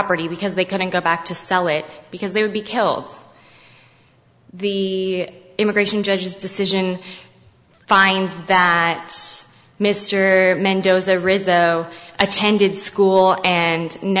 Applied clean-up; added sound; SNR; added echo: none; none; none; none.